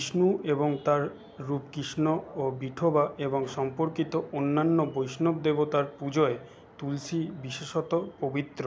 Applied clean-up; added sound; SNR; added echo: none; none; none; none.